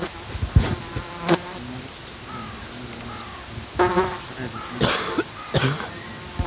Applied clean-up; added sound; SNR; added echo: none; Cough + Buzz; -3 dB; none.